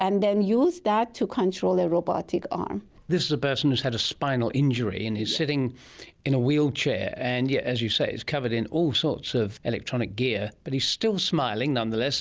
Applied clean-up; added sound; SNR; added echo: none; none; none; none.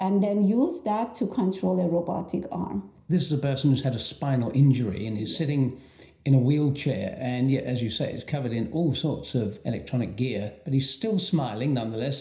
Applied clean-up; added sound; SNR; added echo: none; none; none; reverberation time 0.5 s.